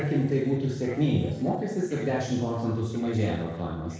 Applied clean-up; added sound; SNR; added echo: neural separator model SepFormer DNS4.